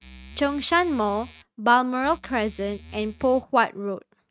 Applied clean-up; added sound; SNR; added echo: neural mask model RNNoise.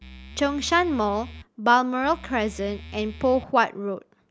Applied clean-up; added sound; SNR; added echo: none; Musical instrument; 16 dB; none.